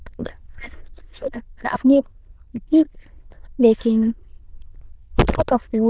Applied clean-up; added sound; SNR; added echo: neural diffusion model UNIVERSE++.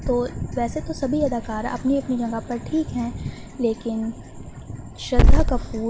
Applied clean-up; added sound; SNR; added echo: none; Growling / Hiss; -2 dB; none.